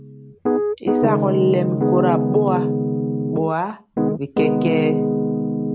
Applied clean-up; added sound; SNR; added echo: none; Piano; -3 dB; none.